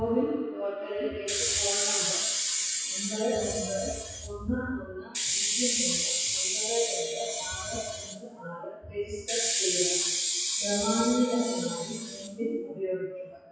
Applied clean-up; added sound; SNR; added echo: classical method WPE with log-MMSE.